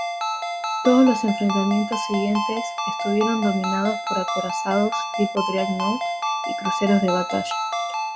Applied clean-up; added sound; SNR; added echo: none; Ringtone; 3 dB; none.